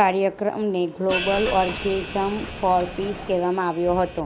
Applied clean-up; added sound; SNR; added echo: none; Hi-hat + Coin (dropping); 10 dB; none.